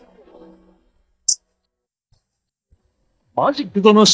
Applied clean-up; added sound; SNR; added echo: neural mask model DeepFilterNet 3.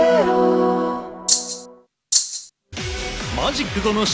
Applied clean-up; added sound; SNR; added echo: none; Rattle (instrument); -1 dB; none.